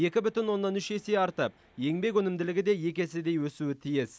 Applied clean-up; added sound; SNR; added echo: none; none; none; none.